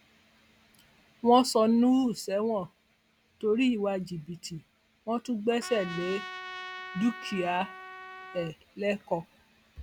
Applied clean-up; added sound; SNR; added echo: none; Trumpet; 12 dB; none.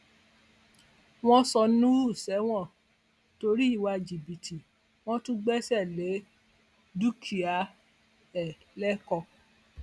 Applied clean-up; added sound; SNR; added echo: none; none; none; none.